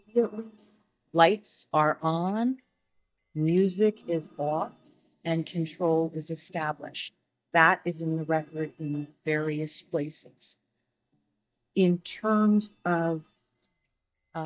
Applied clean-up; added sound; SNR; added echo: neural mask model DeepFilterNet 3.